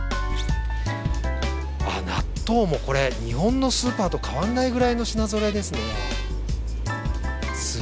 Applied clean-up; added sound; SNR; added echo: none; none; none; none.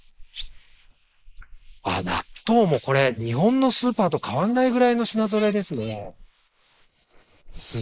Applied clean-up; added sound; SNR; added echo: neural mask model Resemble Enhance denoiser.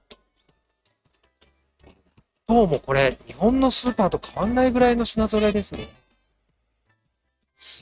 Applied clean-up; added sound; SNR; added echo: neural mask model RNNoise.